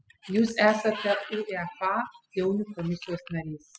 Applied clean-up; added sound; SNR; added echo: classical method spectral subtraction.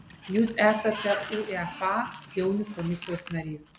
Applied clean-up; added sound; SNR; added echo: none; Sliding door; 14 dB; none.